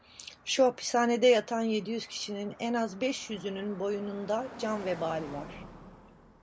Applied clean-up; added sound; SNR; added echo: none; Car passing by; 18 dB; none.